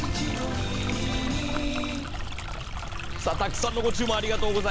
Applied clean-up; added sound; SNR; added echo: none; Stream; 1 dB; none.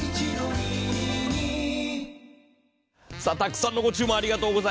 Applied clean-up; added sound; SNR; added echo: none; none; none; none.